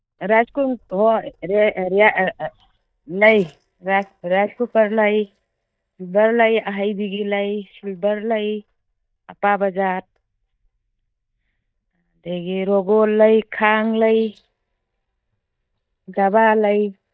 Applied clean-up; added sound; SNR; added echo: neural mask model DeepFilterNet 3.